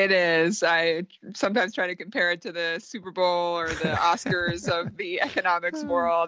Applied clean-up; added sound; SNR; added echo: none; none; none; none.